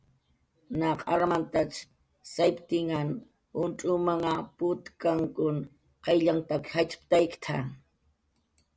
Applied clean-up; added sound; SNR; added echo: none; none; none; none.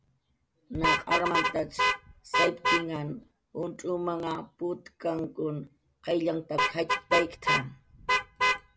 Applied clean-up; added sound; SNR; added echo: none; Vehicle horn, car horn, honking; -2 dB; none.